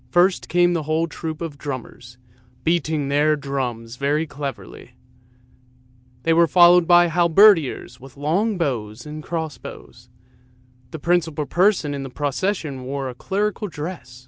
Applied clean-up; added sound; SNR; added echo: none; none; none; none.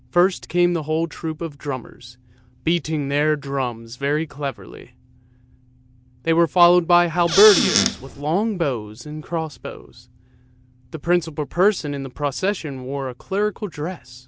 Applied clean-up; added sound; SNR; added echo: none; Squeak / Cupboard open or close; 0 dB; none.